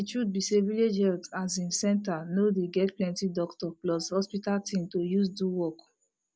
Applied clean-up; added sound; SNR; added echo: none; none; none; none.